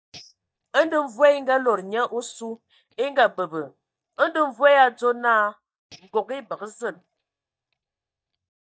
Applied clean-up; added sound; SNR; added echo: neural mask model DeepFilterNet 3.